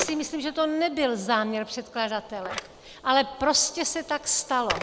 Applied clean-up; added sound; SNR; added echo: none; Telephone; 13 dB; none.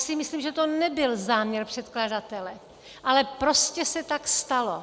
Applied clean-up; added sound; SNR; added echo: none; none; none; none.